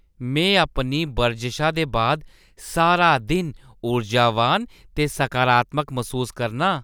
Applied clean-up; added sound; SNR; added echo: none; none; none; none.